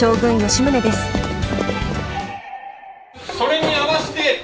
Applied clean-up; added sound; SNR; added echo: none; none; none; none.